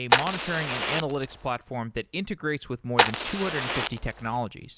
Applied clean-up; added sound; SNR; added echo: none; Fire; -5 dB; none.